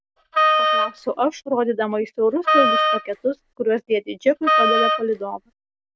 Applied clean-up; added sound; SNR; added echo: none; Wind instrument, woodwind instrument; -3 dB; none.